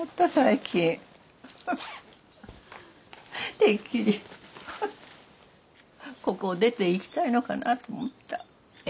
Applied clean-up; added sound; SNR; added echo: none; none; none; none.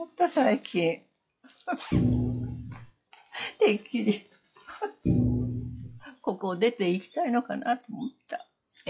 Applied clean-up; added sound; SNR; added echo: classical method log-MMSE.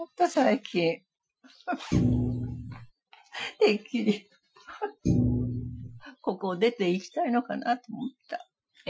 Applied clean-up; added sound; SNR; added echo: classical method Wiener filter.